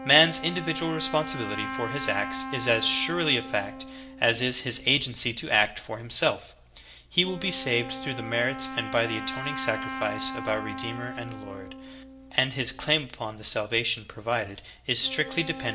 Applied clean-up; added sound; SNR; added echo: none; Wind instrument, woodwind instrument; 11 dB; reverberation time 0.4 s.